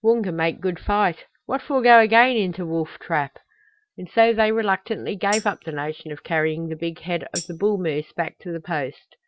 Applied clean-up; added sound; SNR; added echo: none; Tambourine; 15 dB; none.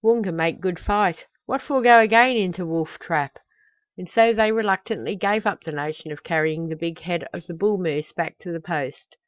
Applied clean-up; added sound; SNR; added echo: neural separator model SepFormer DNS4.